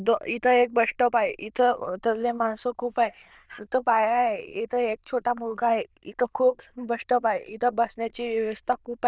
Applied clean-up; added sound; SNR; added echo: neural diffusion model UNIVERSE++.